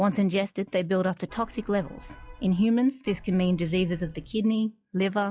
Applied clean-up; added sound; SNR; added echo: classical method log-MMSE.